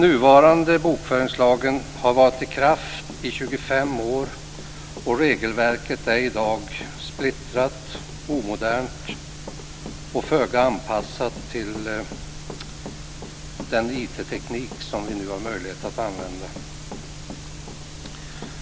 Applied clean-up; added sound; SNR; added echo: none; Run; 20 dB; none.